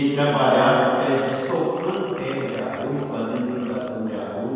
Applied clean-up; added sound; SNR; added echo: none; Liquid; 18 dB; reverberation time 2.1 s.